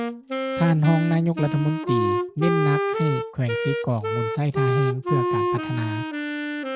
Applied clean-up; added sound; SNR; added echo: none; Wind instrument, woodwind instrument; 2 dB; none.